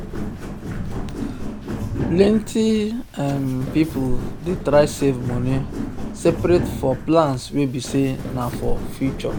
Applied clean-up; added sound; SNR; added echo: none; Walk, footsteps; 5 dB; none.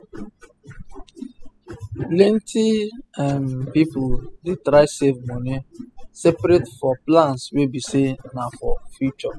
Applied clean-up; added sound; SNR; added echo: classical method spectral subtraction.